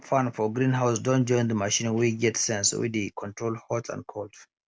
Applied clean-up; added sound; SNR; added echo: none; none; none; none.